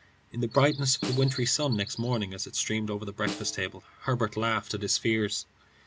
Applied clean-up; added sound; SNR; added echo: none; Snare drum + Bird vocalization, bird call, bird song; 13 dB; none.